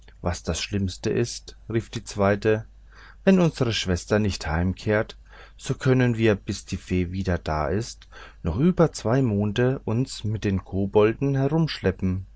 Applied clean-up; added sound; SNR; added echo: none; none; none; none.